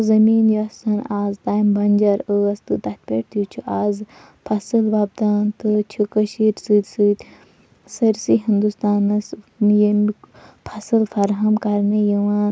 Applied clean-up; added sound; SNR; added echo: none; none; none; none.